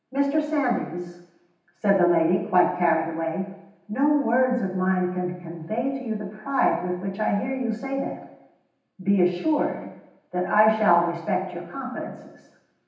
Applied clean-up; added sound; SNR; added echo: none; none; none; reverberation time 0.9 s.